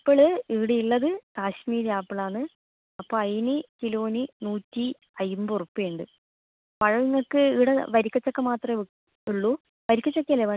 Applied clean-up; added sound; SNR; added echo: none; none; none; none.